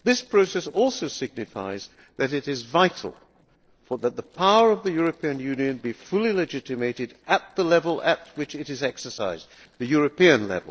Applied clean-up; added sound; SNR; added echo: neural separator model SepFormer DNS4.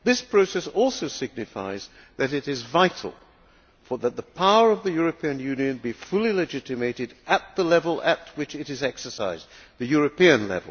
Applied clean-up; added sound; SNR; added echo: none; none; none; none.